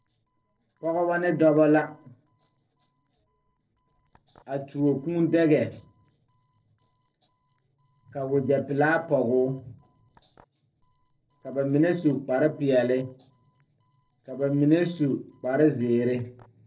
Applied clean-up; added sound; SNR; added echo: neural separator model SepFormer DNS4.